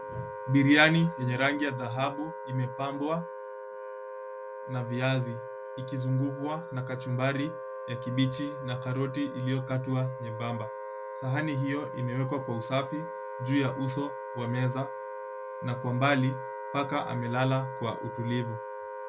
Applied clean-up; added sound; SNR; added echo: none; Wind instrument, woodwind instrument; 8 dB; none.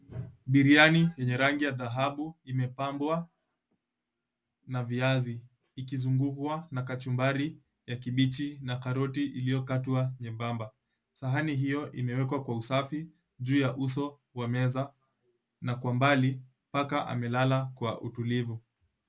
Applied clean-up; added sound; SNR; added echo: none; none; none; none.